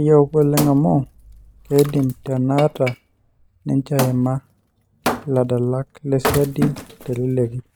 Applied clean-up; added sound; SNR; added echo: none; Wood; 10 dB; none.